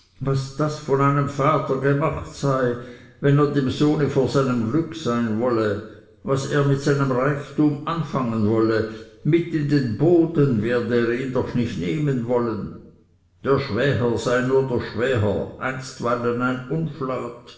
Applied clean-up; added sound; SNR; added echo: none; none; none; reverberation time 0.8 s.